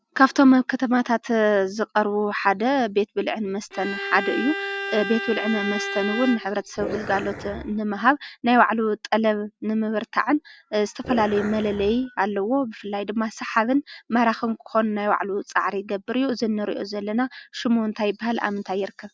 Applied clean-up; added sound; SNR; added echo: none; Bowed string instrument + Growling; 8 dB; none.